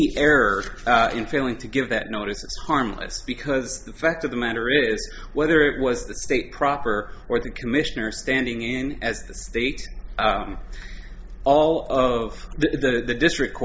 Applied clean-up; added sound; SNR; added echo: none; none; none; none.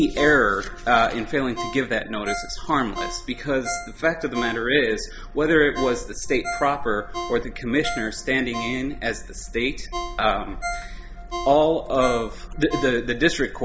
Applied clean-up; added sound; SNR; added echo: none; Ringtone; 12 dB; none.